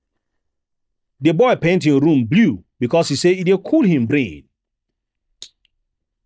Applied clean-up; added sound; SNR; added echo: neural mask model DeepFilterNet 3.